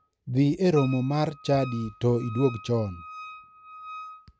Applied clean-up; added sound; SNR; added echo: none; Wind instrument, woodwind instrument; 17 dB; none.